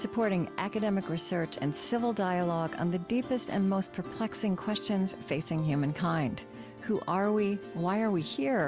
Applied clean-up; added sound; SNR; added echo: none; none; none; none.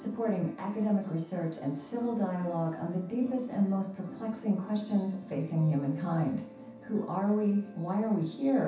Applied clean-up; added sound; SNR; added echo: none; none; none; reverberation time 0.7 s.